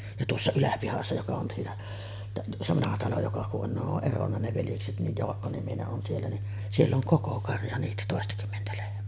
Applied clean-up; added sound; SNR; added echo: none; none; none; none.